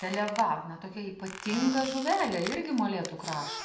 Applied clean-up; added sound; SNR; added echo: none; Squeak; 11 dB; reverberation time 0.6 s.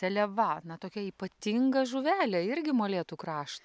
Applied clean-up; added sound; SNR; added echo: none; none; none; none.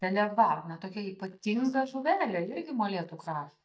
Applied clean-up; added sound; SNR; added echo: neural mask model DeepFilterNet 3.